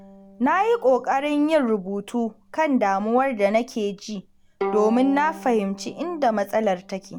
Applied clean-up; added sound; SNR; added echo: none; Bowed string instrument; 15 dB; none.